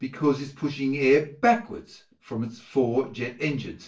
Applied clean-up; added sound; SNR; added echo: none; none; none; reverberation time 0.3 s.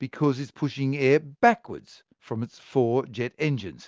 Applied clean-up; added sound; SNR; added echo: none; none; none; none.